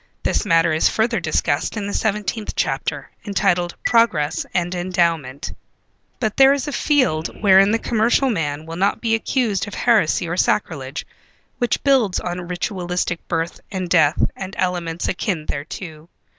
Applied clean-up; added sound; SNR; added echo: none; Chime; 15 dB; none.